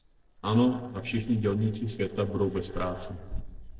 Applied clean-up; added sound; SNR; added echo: neural separator model SepFormer DNS4.